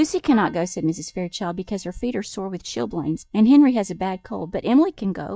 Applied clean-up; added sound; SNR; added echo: neural mask model DeepFilterNet 3.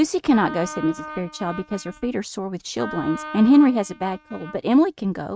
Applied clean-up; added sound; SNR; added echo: neural mask model RNNoise.